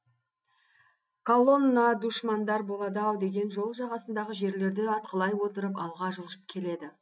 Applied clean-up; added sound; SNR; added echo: none; none; none; none.